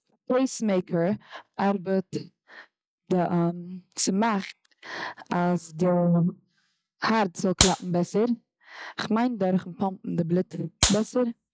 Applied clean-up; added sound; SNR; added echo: classical method log-MMSE.